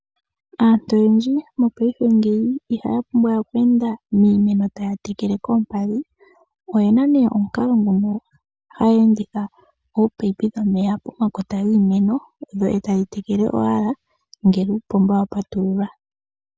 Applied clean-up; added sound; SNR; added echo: none; none; none; none.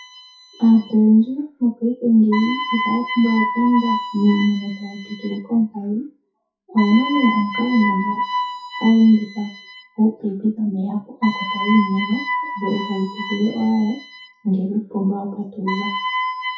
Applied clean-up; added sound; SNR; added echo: classical method WPE with log-MMSE.